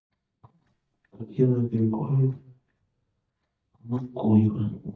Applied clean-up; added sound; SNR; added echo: neural mask model DeepFilterNet 3.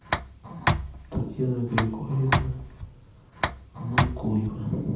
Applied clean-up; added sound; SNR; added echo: none; Tick; 0 dB; reverberation time 0.8 s.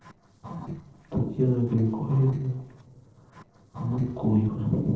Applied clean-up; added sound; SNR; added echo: neural separator model SepFormer DNS4.